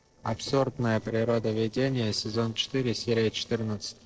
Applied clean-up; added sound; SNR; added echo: neural separator model SepFormer DNS4.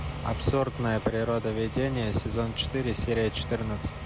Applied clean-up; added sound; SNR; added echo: none; none; none; none.